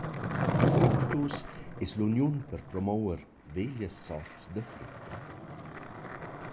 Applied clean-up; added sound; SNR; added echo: none; Skateboard; -1 dB; none.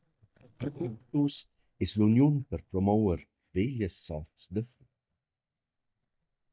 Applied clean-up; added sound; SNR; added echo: neural mask model DeepFilterNet 3.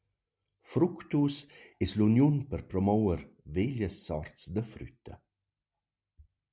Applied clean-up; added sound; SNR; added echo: none; none; none; none.